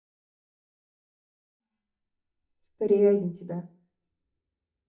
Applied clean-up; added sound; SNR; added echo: neural mask model DeepFilterNet 3.